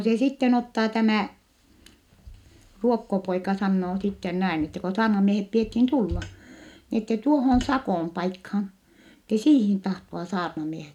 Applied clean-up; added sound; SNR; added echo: none; none; none; none.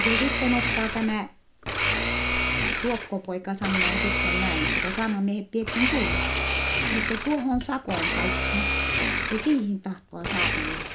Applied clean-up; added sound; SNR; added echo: none; Domestic sounds, home sounds; -3 dB; none.